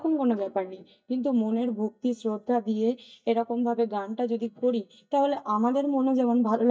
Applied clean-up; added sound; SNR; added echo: neural mask model DeepFilterNet 3.